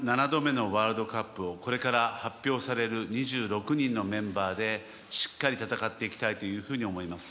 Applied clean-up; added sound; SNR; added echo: none; none; none; none.